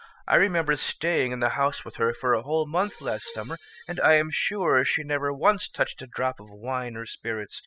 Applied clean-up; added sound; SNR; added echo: classical method spectral subtraction.